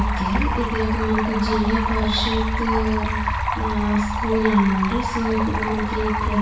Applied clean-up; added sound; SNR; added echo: none; Stream; 4 dB; reverberation time 0.6 s.